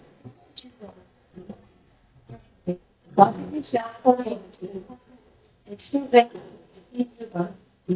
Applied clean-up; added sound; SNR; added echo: neural mask model DeepFilterNet 3.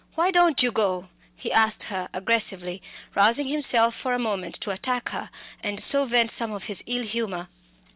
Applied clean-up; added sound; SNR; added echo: none; none; none; none.